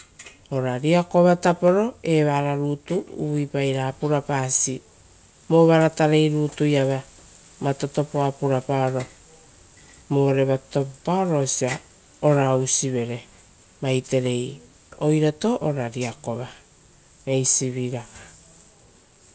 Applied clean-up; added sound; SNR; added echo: none; none; none; none.